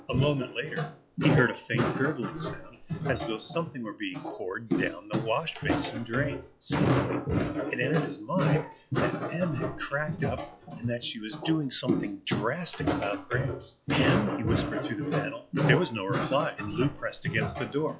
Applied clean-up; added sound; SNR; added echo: classical method log-MMSE.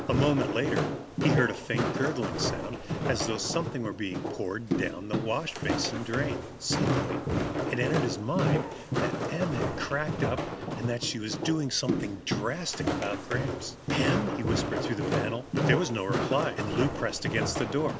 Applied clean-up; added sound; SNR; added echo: none; Walk, footsteps; -1 dB; none.